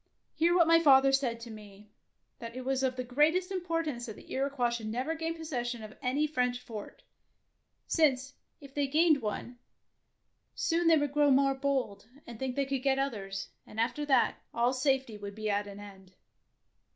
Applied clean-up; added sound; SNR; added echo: none; none; none; none.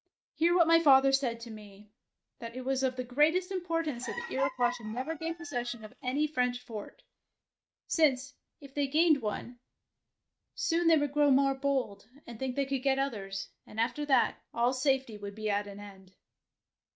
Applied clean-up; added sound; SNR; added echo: neural mask model RNNoise.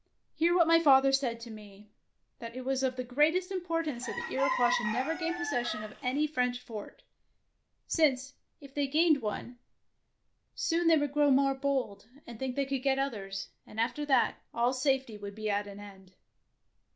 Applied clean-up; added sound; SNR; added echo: none; Chicken, rooster; 5 dB; none.